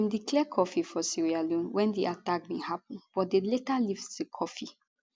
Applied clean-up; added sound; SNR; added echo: none; none; none; none.